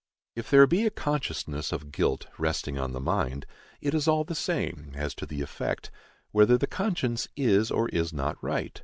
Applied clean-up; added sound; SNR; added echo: none; none; none; none.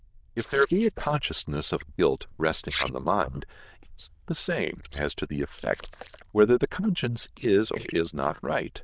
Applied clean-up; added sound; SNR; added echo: neural diffusion model UNIVERSE++.